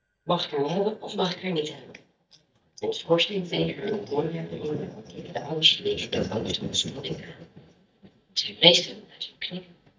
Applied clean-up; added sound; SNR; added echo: neural mask model DeepFilterNet 3.